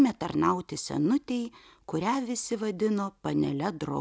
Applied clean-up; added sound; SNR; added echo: none; none; none; none.